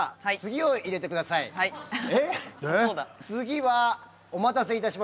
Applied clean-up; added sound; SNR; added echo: none; none; none; none.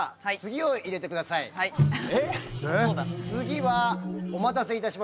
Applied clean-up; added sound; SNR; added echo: none; Microwave oven; 1 dB; none.